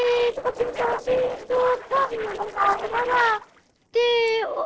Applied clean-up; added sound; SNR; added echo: neural separator model SepFormer DNS4.